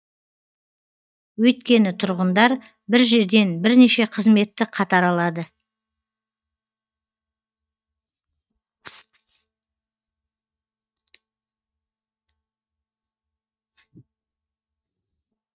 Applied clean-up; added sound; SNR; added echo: neural mask model DeepFilterNet 3.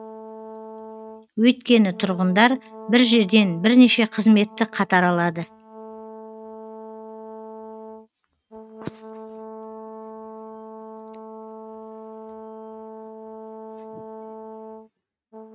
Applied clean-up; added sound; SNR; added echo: neural mask model RNNoise.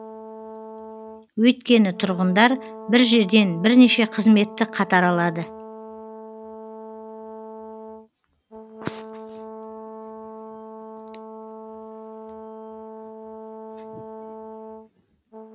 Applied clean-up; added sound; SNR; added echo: none; Brass instrument; 15 dB; none.